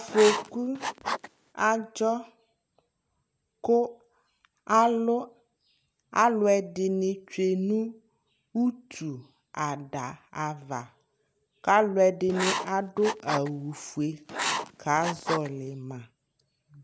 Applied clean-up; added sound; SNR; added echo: none; Writing; 5 dB; none.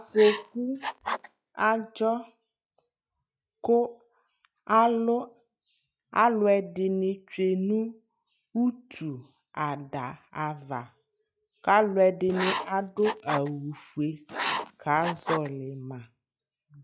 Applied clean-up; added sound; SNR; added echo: classical method log-MMSE.